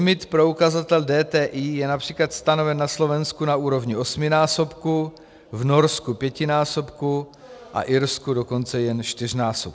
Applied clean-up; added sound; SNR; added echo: none; none; none; none.